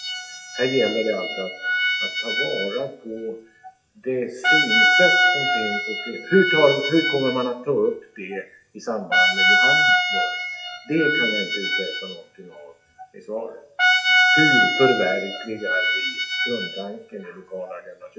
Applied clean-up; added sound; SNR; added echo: classical method WPE with log-MMSE.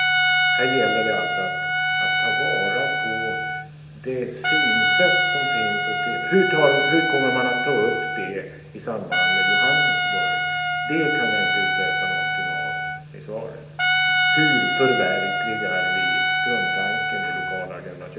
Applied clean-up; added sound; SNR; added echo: none; Trumpet; -5 dB; reverberation time 0.8 s.